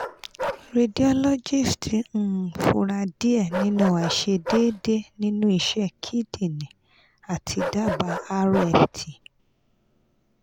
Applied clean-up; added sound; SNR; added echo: none; Bark; 11 dB; none.